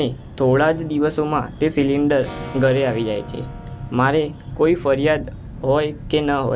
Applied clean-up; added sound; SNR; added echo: none; Acoustic guitar / Strum; 19 dB; none.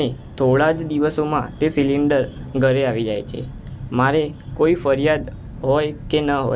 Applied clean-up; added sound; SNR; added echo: none; none; none; none.